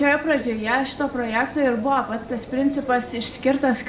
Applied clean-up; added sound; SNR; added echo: none; Bird / Dog; 18 dB; reverberation time 0.8 s.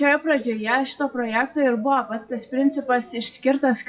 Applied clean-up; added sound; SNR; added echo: classical method WPE with log-MMSE.